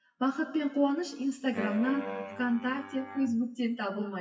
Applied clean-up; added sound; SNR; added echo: classical method WPE with log-MMSE.